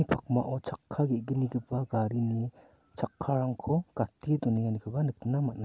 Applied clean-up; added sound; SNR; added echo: none; none; none; none.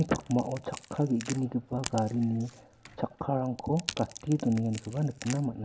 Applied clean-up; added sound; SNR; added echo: none; Crack / Crackle; 15 dB; reverberation time 0.4 s.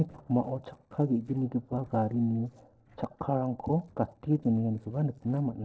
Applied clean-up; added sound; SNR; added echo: neural separator model SepFormer DNS4.